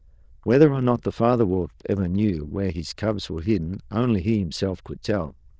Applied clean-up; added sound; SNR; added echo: neural diffusion model UNIVERSE++.